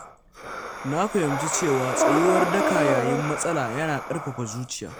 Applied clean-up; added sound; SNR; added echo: none; Breathing; 1 dB; none.